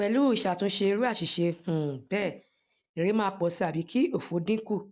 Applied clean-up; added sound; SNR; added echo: none; none; none; none.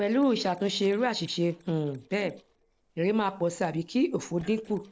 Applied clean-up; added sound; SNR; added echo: neural separator model SepFormer DNS4.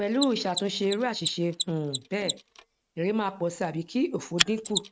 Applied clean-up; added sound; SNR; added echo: neural mask model RNNoise.